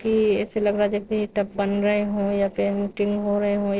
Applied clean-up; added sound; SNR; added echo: neural separator model SepFormer DNS4.